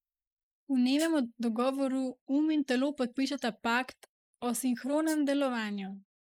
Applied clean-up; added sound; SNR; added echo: neural mask model Resemble Enhance denoiser.